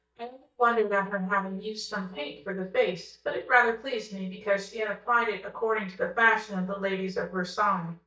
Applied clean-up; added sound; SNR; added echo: neural mask model DeepFilterNet 3.